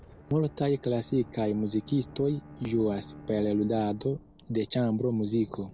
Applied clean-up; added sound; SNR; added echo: none; Thunder + Bowed string instrument; 19 dB; none.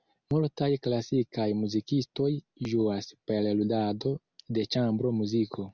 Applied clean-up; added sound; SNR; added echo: none; none; none; none.